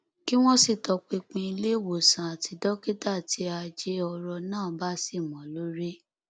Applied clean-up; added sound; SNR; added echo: none; none; none; none.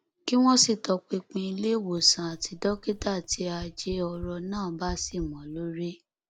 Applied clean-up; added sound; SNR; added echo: none; Run; 16 dB; none.